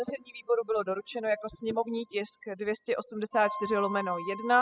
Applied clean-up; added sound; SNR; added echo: classical method spectral subtraction.